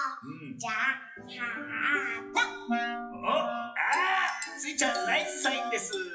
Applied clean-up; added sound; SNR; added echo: classical method WPE with log-MMSE.